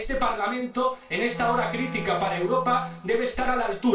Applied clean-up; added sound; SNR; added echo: none; Wind instrument, woodwind instrument; 11 dB; reverberation time 0.2 s.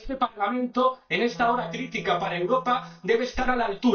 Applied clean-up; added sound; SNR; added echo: neural mask model DeepFilterNet 3.